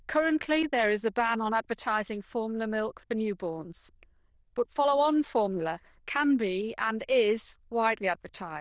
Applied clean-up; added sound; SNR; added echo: neural diffusion model UNIVERSE++.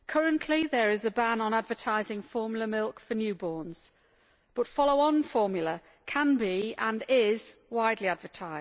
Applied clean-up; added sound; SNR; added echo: none; none; none; none.